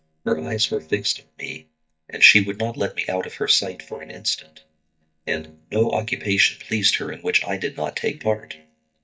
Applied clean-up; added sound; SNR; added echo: neural mask model DeepFilterNet 3.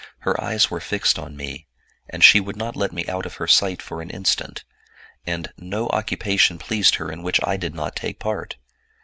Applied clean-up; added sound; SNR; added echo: none; none; none; none.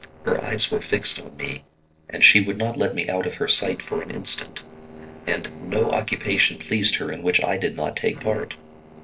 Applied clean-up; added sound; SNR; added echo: neural separator model SepFormer DNS4.